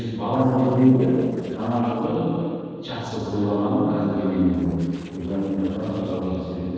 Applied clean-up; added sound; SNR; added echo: neural separator model SepFormer DNS4.